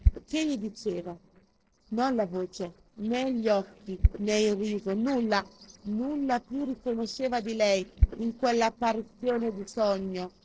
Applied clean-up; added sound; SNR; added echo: neural separator model SepFormer DNS4.